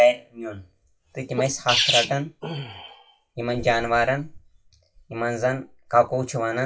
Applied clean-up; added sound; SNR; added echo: classical method WPE with log-MMSE.